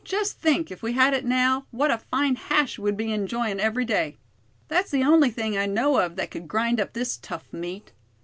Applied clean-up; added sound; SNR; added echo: none; none; none; none.